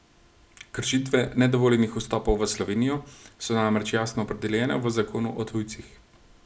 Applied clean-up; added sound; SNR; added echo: none; none; none; none.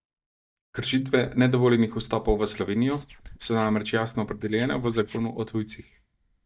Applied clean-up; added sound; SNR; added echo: neural mask model DeepFilterNet 3.